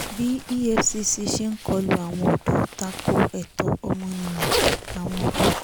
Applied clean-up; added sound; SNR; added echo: none; Zipper (clothing); 6 dB; none.